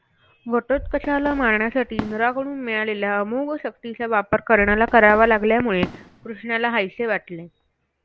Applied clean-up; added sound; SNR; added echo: none; Fireworks; 15 dB; none.